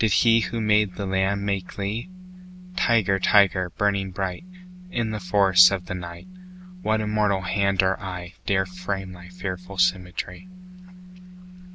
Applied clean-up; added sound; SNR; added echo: none; Telephone; 17 dB; none.